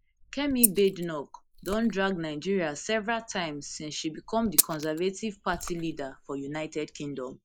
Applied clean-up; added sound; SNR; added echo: neural mask model Resemble Enhance denoiser.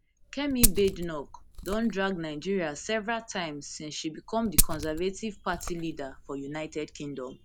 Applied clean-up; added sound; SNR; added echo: none; Glass; 1 dB; none.